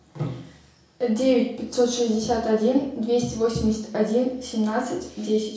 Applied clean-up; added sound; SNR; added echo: none; none; none; reverberation time 0.5 s.